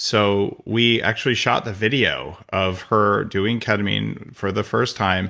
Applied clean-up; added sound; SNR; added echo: none; none; none; none.